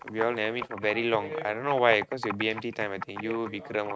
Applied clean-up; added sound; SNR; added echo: neural mask model RNNoise.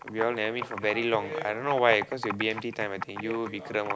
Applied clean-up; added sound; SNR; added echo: none; Computer keyboard; 11 dB; none.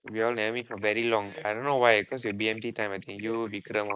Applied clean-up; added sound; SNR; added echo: neural mask model Resemble Enhance denoiser.